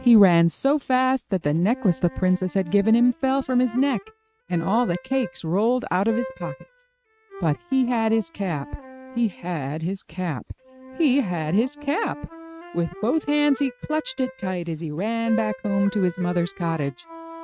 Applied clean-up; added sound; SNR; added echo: neural mask model RNNoise.